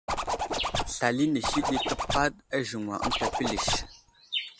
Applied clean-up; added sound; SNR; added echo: none; Zipper (clothing); 1 dB; none.